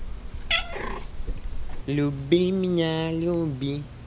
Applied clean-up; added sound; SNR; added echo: none; Cat; 5 dB; none.